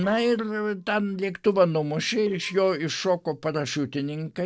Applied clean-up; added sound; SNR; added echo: neural separator model SepFormer DNS4.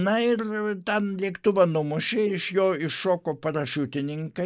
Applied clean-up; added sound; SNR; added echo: neural mask model Resemble Enhance denoiser.